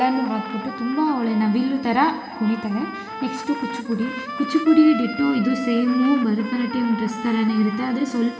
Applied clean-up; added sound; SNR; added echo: none; Trumpet; 12 dB; reverberation time 2.1 s.